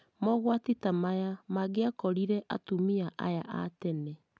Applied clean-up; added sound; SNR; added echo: none; none; none; none.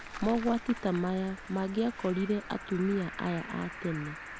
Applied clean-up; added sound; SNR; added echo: none; Cricket; 12 dB; none.